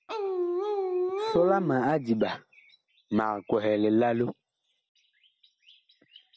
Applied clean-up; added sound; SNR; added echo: none; Dog; 0 dB; none.